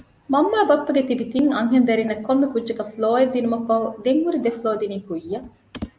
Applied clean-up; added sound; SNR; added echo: none; none; none; none.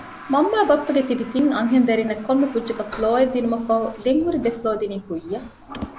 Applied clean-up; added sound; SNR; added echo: none; Toilet flush; 19 dB; none.